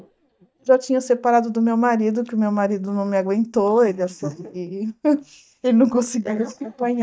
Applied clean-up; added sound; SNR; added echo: neural mask model DeepFilterNet 3.